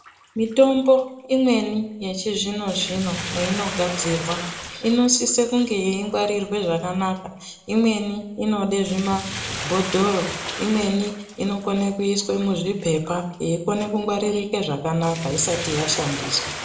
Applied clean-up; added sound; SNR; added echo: none; Bathtub (filling or washing); 12 dB; reverberation time 0.7 s.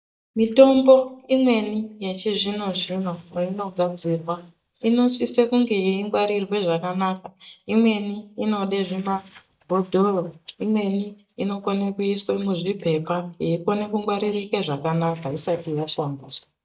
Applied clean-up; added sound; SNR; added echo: neural mask model DeepFilterNet 3.